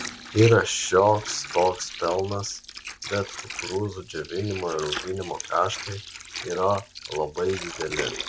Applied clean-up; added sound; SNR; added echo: none; Water; 11 dB; none.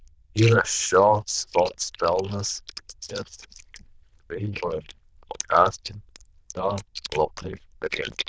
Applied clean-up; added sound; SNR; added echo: neural diffusion model UNIVERSE++.